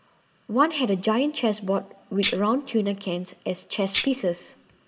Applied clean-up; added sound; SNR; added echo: none; Tambourine; 7 dB; reverberation time 0.7 s.